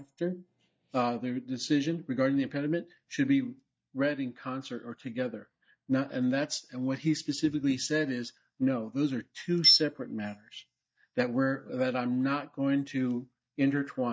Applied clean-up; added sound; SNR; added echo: neural mask model DeepFilterNet 3.